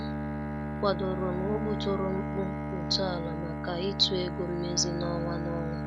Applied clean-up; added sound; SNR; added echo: none; Bowed string instrument; 1 dB; none.